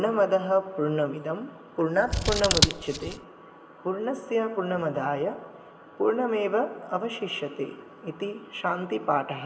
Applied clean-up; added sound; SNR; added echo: none; Scissors; -1 dB; reverberation time 1.5 s.